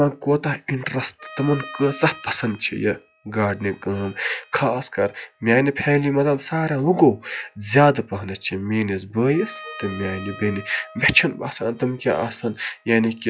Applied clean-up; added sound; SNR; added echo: classical method log-MMSE.